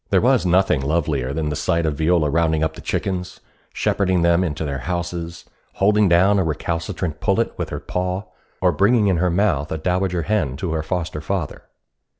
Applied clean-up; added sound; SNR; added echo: none; none; none; none.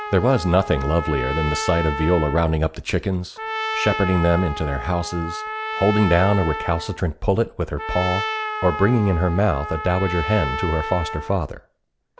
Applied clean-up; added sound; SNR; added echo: none; Trumpet; 8 dB; none.